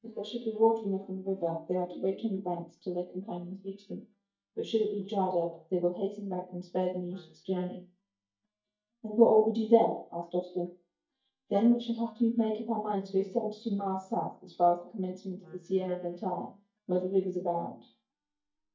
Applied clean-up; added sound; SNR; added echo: neural mask model DeepFilterNet 3.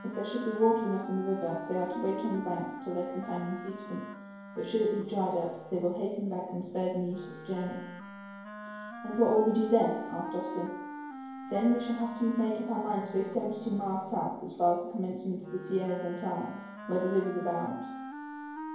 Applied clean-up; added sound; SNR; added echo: none; Wind instrument, woodwind instrument; 12 dB; reverberation time 1.0 s.